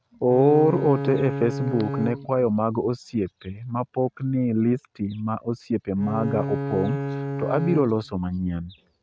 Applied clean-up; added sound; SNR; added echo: neural mask model RNNoise.